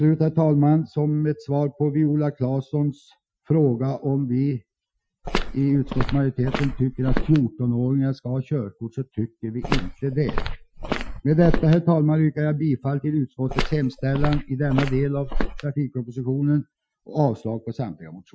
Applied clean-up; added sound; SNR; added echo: classical method Wiener filter.